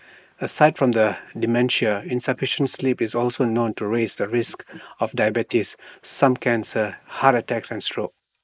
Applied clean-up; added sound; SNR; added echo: neural mask model Resemble Enhance denoiser.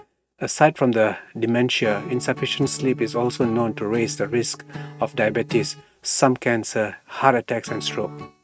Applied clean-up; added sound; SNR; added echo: neural mask model RNNoise.